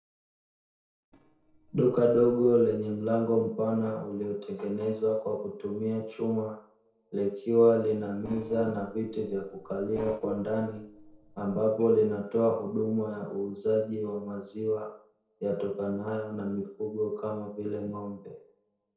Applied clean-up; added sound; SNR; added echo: neural separator model SepFormer DNS4.